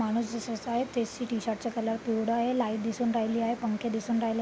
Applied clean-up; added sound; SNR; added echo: none; none; none; none.